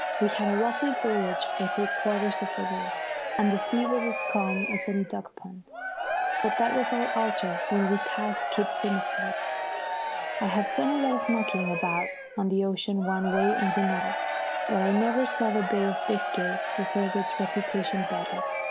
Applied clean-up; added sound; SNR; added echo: none; Crowd / Cheering; 1 dB; none.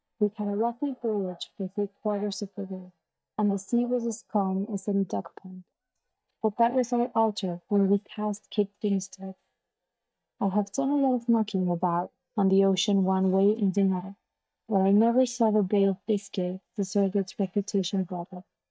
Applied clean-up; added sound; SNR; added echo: neural mask model DeepFilterNet 3.